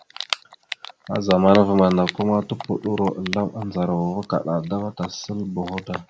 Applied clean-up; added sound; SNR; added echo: none; Typing; 14 dB; none.